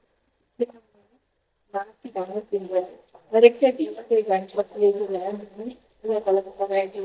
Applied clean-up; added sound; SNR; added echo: neural mask model DeepFilterNet 3.